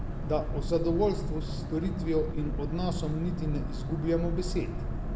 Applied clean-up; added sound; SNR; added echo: none; Boat, Water vehicle; 1 dB; reverberation time 0.4 s.